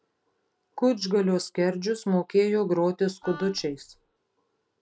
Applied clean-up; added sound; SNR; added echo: none; Wind instrument, woodwind instrument; 18 dB; none.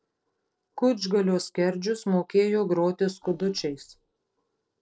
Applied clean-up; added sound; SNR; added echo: neural separator model SepFormer DNS4.